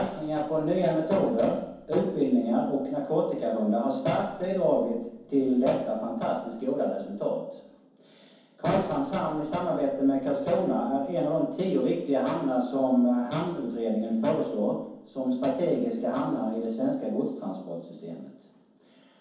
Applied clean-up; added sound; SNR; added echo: none; none; none; reverberation time 0.9 s.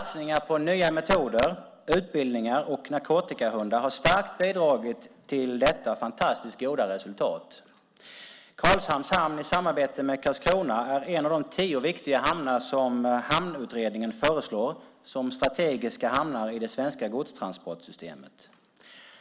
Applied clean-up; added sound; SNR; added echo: none; none; none; none.